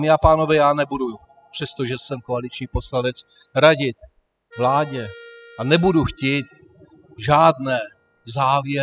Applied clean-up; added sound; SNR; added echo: classical method spectral subtraction.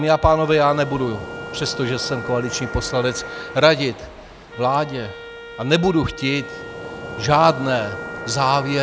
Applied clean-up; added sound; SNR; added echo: none; Wind instrument, woodwind instrument + Waves, surf; 12 dB; none.